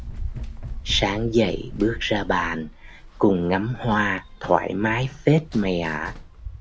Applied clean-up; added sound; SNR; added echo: none; Run; 11 dB; none.